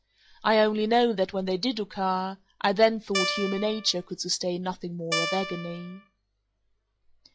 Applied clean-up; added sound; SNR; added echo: classical method log-MMSE.